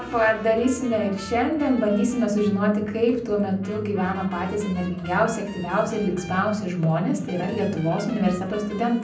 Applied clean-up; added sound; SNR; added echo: none; none; none; reverberation time 0.6 s.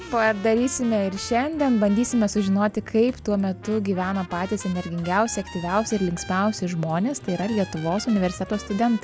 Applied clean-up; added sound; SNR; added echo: none; none; none; none.